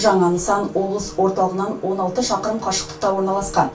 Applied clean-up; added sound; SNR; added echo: none; Musical instrument; 18 dB; reverberation time 0.2 s.